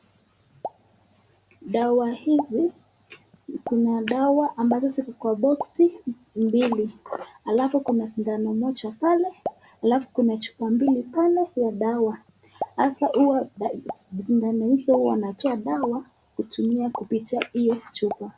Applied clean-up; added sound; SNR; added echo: none; Explosion; 16 dB; none.